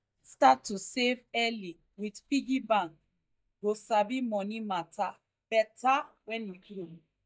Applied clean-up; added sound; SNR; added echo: neural mask model DeepFilterNet 3.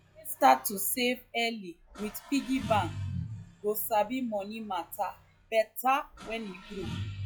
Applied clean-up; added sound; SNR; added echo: classical method log-MMSE.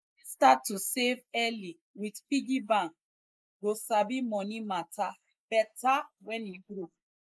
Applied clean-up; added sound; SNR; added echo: neural mask model Resemble Enhance denoiser.